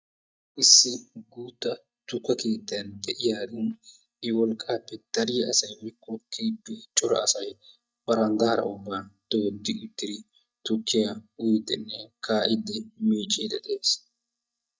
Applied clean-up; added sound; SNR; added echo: neural mask model DeepFilterNet 3.